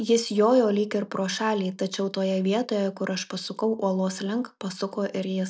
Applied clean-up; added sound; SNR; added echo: none; none; none; none.